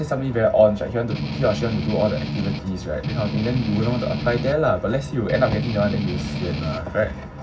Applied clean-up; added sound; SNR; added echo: none; Strum; 4 dB; reverberation time 0.4 s.